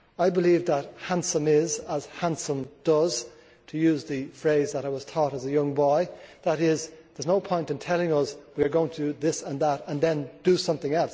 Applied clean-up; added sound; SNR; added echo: none; none; none; none.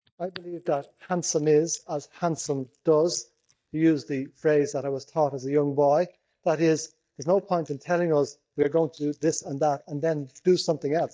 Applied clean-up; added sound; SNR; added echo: neural mask model DeepFilterNet 3.